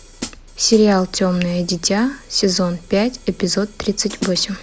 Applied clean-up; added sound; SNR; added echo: none; Hi-hat; 20 dB; none.